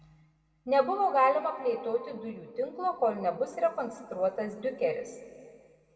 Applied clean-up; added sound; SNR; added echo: none; none; none; reverberation time 1.7 s.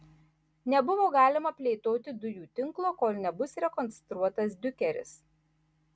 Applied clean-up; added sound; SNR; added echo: none; none; none; none.